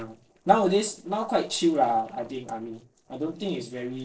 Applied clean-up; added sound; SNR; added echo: neural separator model SepFormer DNS4.